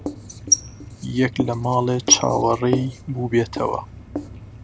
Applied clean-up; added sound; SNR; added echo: none; Writing; 3 dB; none.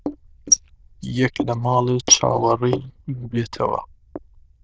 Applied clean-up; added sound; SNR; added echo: neural diffusion model UNIVERSE++.